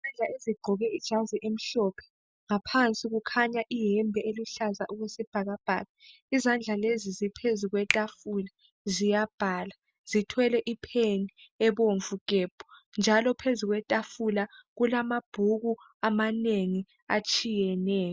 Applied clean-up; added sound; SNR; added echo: none; Finger snapping; 10 dB; none.